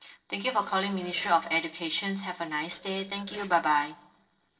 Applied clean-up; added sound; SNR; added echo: neural separator model SepFormer DNS4.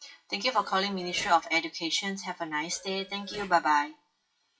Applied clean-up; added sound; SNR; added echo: classical method WPE with log-MMSE.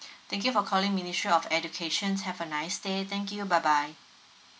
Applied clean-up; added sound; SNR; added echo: none; none; none; none.